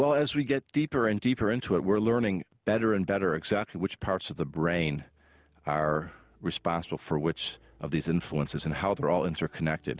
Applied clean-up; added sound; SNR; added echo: none; none; none; none.